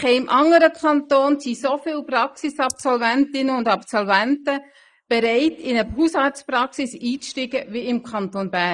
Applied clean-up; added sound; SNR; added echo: neural mask model Resemble Enhance denoiser.